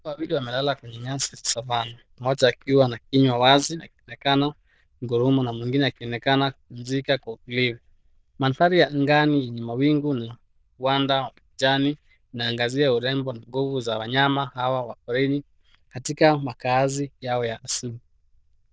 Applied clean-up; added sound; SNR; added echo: neural diffusion model UNIVERSE++.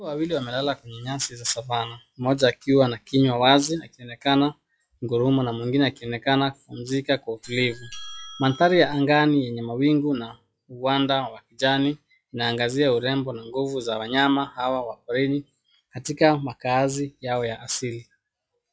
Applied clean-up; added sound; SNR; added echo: classical method log-MMSE.